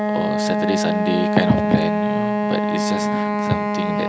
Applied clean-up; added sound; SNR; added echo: none; Wind instrument, woodwind instrument; -4 dB; none.